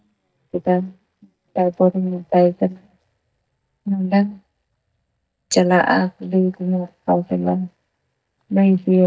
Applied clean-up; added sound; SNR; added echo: neural mask model DeepFilterNet 3.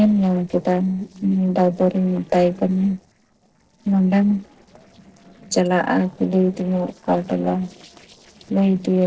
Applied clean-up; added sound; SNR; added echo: neural separator model SepFormer DNS4.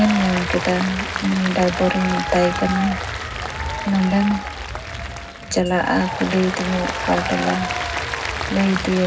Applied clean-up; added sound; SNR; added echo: none; Applause; 5 dB; reverberation time 0.4 s.